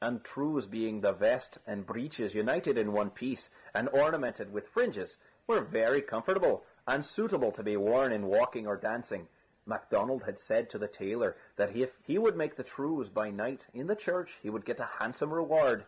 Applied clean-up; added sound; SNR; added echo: none; none; none; none.